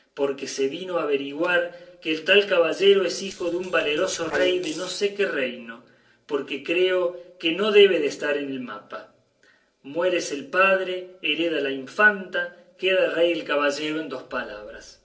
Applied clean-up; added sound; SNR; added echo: neural separator model SepFormer DNS4.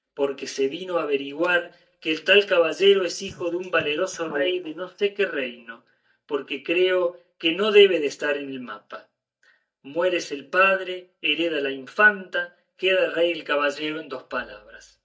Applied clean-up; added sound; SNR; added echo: neural mask model DeepFilterNet 3.